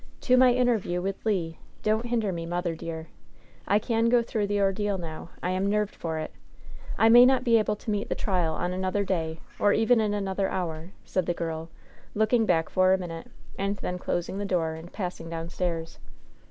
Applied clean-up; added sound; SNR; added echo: none; Meow / Purr; 5 dB; none.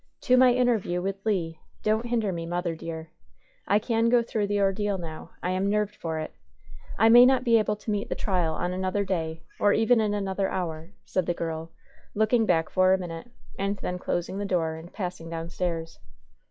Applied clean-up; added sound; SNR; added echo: classical method log-MMSE.